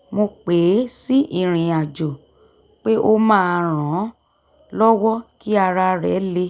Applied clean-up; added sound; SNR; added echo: none; none; none; none.